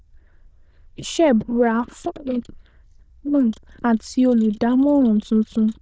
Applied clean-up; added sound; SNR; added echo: neural diffusion model UNIVERSE++.